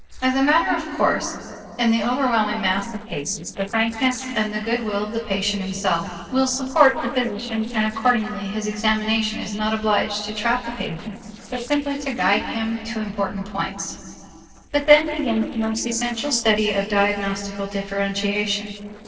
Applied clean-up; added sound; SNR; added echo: neural separator model SepFormer DNS4.